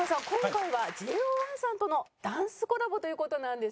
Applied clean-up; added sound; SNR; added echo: none; none; none; none.